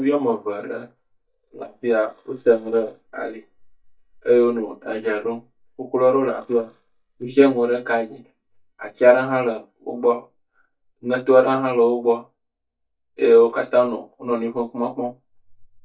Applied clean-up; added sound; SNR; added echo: neural mask model DeepFilterNet 3.